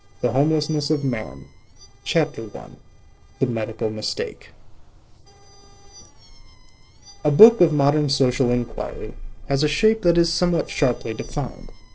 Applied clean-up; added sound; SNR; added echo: neural separator model SepFormer DNS4.